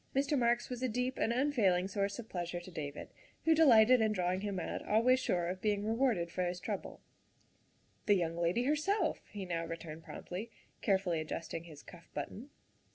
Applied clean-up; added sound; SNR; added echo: none; none; none; none.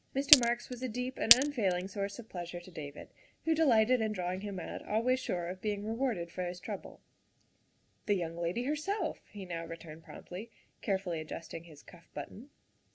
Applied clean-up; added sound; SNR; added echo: none; Glass; -3 dB; none.